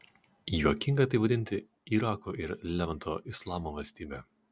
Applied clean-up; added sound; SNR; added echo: none; none; none; none.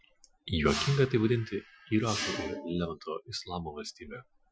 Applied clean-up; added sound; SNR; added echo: classical method Wiener filter.